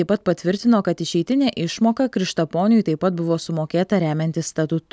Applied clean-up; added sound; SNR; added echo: none; none; none; none.